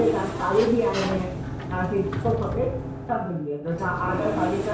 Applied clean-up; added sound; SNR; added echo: none; Sliding door; 5 dB; reverberation time 0.6 s.